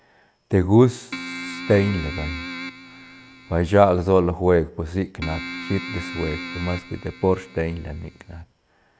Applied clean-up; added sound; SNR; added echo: none; Keyboard (musical); 12 dB; none.